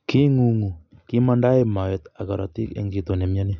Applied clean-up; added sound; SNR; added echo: none; none; none; none.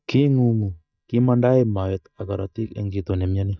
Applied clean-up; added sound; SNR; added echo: neural mask model DeepFilterNet 3.